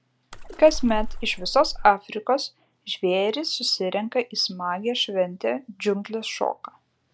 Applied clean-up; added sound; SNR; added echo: none; Splash, splatter; 5 dB; none.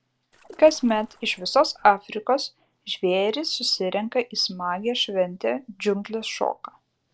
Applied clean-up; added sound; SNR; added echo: neural separator model SepFormer DNS4.